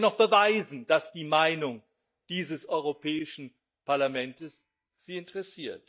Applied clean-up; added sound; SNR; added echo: neural mask model DeepFilterNet 3.